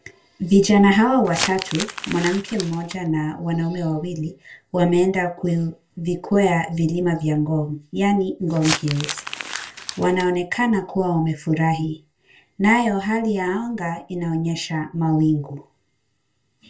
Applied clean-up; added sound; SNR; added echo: none; Crumpling, crinkling; 9 dB; reverberation time 0.2 s.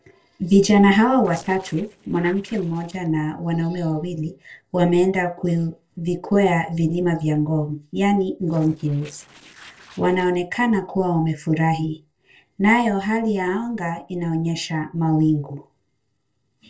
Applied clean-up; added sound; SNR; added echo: neural separator model SepFormer DNS4.